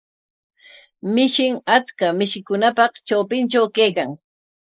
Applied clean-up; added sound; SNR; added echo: neural mask model Resemble Enhance denoiser.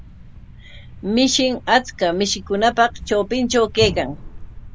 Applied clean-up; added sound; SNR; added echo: none; Thump, thud; 14 dB; none.